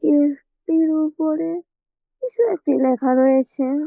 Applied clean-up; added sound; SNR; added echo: neural mask model Resemble Enhance denoiser.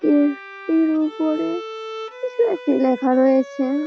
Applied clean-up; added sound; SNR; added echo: none; Bowed string instrument; 15 dB; none.